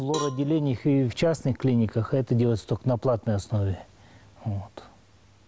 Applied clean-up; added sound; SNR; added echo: none; Cowbell; 15 dB; none.